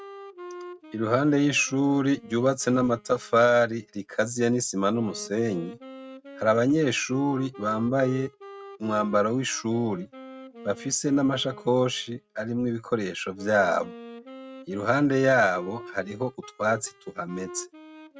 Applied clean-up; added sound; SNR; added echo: neural mask model RNNoise.